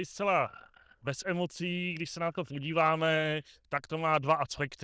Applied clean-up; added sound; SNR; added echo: neural diffusion model UNIVERSE++.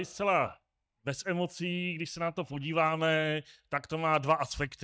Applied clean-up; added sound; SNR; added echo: neural mask model DeepFilterNet 3.